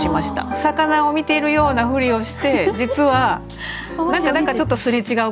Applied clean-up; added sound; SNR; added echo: none; none; none; none.